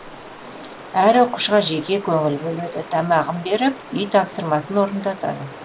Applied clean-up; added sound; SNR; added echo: none; Stream; 16 dB; none.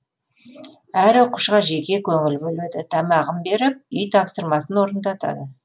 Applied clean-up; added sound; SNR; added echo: none; none; none; none.